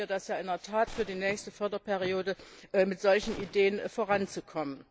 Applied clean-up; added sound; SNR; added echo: none; Walk, footsteps + Gunshot, gunfire; 17 dB; none.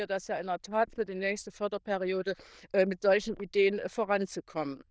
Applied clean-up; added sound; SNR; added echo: neural diffusion model UNIVERSE++.